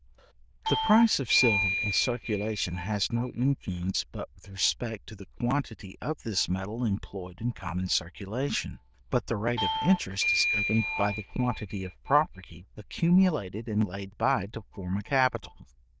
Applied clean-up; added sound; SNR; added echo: neural diffusion model UNIVERSE++.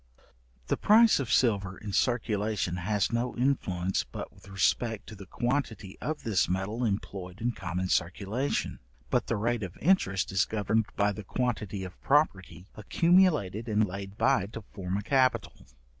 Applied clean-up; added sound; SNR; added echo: none; none; none; none.